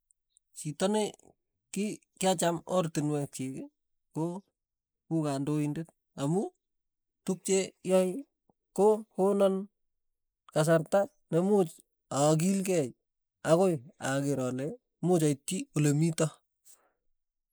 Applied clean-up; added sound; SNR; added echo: neural mask model Resemble Enhance denoiser.